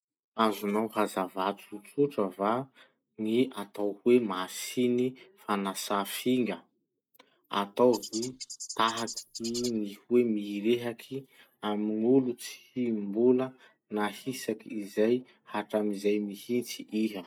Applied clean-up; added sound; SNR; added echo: neural mask model Resemble Enhance denoiser.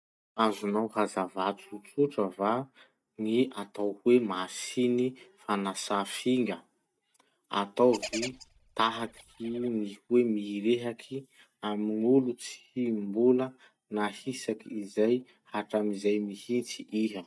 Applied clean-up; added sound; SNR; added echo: neural mask model DeepFilterNet 3.